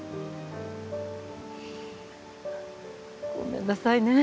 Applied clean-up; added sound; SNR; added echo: none; none; none; none.